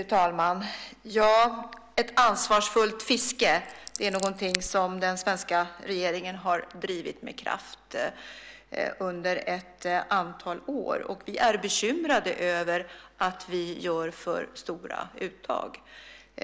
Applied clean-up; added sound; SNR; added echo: none; Scissors; 9 dB; none.